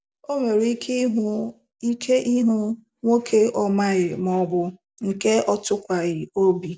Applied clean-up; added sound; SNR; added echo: none; none; none; none.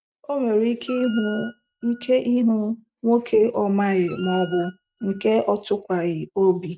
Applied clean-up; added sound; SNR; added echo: neural mask model RNNoise.